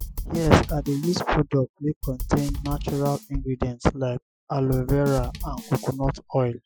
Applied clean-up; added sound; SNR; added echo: classical method Wiener filter.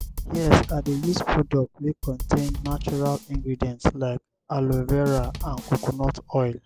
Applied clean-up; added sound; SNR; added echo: none; Drum / Drum kit; 7 dB; none.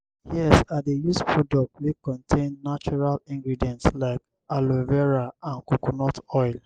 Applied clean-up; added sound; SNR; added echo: none; none; none; none.